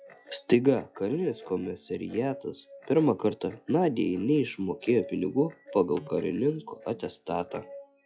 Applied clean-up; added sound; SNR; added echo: classical method log-MMSE.